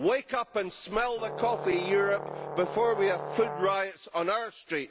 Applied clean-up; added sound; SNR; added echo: none; Brass instrument; 8 dB; none.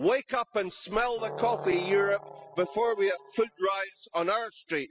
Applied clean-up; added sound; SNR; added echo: classical method spectral subtraction.